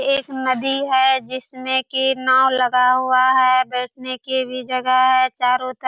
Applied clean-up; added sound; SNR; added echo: none; none; none; none.